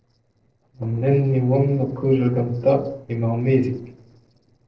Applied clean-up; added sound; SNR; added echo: neural separator model SepFormer DNS4.